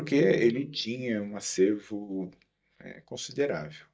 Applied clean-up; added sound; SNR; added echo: neural mask model DeepFilterNet 3.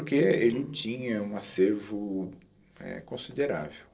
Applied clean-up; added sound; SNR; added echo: neural separator model SepFormer DNS4.